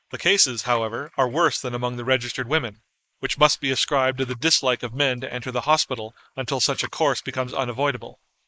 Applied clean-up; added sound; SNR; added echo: neural mask model Resemble Enhance denoiser.